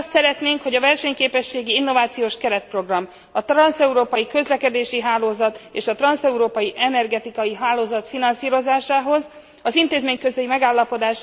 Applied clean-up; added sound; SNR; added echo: none; none; none; none.